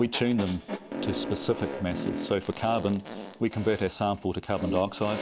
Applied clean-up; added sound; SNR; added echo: none; Fart; 8 dB; none.